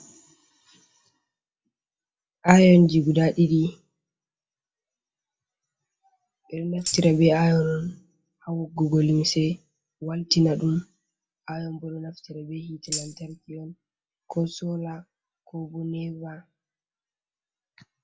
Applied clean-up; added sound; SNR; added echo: classical method log-MMSE.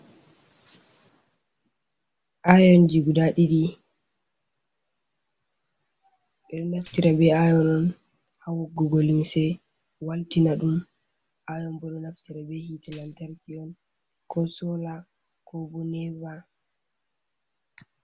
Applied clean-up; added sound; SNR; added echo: none; Tambourine; 10 dB; none.